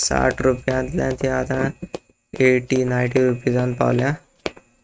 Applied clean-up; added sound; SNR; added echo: neural mask model RNNoise.